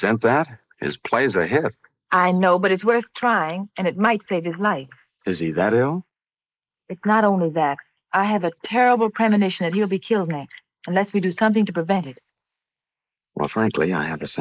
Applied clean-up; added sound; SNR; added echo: neural mask model Resemble Enhance denoiser.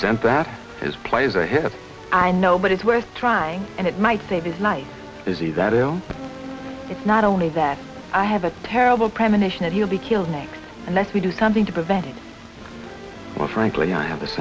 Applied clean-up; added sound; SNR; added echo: none; none; none; none.